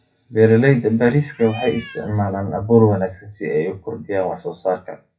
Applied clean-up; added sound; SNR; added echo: classical method WPE with log-MMSE.